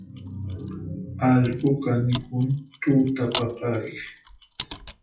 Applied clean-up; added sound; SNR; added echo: classical method WPE with log-MMSE.